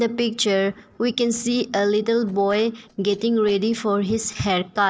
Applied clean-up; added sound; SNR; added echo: neural separator model SepFormer DNS4.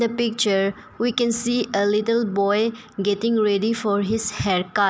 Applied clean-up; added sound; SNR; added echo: none; none; none; none.